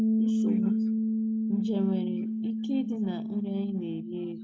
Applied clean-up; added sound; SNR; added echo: none; Piano; -4 dB; reverberation time 0.3 s.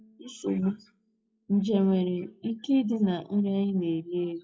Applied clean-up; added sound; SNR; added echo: classical method WPE with log-MMSE.